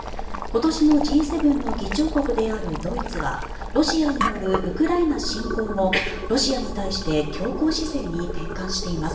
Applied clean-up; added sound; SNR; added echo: none; Boiling; 5 dB; reverberation time 0.8 s.